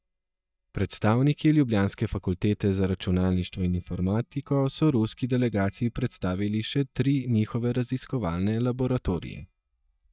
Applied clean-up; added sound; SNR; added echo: neural mask model DeepFilterNet 3.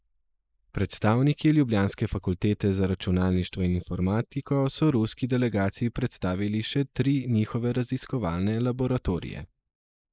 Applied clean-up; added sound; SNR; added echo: neural mask model Resemble Enhance denoiser.